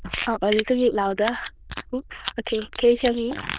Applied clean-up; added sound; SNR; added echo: neural diffusion model UNIVERSE++.